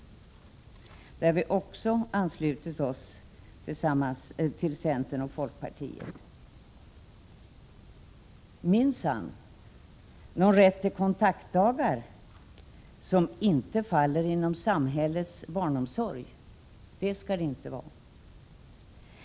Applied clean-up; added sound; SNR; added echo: none; none; none; none.